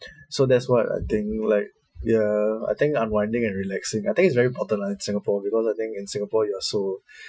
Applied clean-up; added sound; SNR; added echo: classical method Wiener filter.